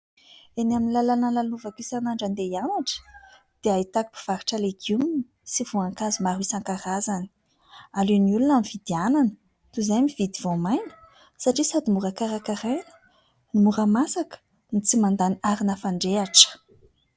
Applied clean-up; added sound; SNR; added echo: none; none; none; none.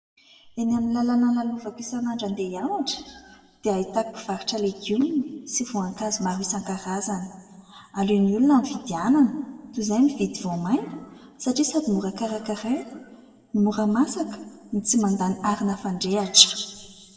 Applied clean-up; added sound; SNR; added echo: none; none; none; reverberation time 1.2 s.